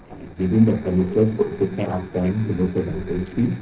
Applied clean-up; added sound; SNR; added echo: neural separator model SepFormer DNS4.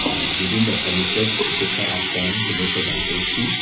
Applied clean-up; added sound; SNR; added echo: none; Water tap, faucet; -3 dB; reverberation time 0.5 s.